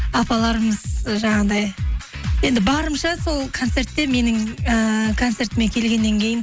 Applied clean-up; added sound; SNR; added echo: none; none; none; none.